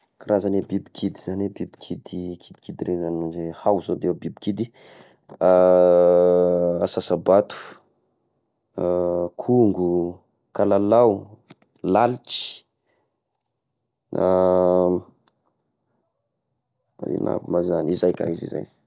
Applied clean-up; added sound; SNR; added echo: none; none; none; none.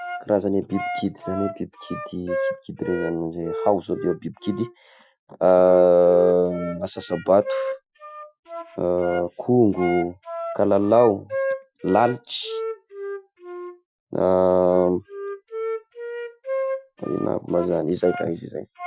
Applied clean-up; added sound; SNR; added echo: classical method Wiener filter.